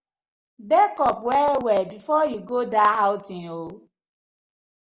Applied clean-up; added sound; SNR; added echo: none; none; none; none.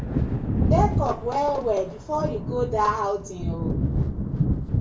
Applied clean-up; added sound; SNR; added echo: none; Thunder / Wind; -2 dB; reverberation time 0.2 s.